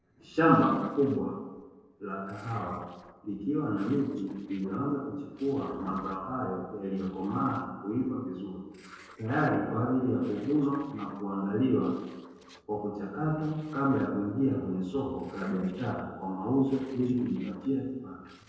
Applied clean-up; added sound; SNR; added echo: neural separator model SepFormer DNS4.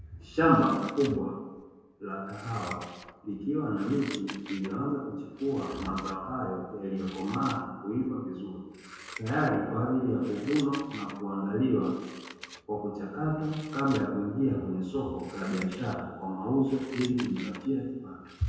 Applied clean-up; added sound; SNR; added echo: none; Scissors; 18 dB; reverberation time 1.2 s.